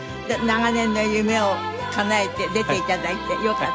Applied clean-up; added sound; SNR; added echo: none; none; none; none.